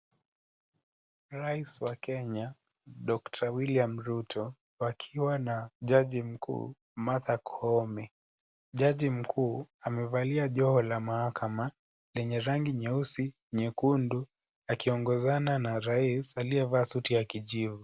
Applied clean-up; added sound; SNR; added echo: none; none; none; none.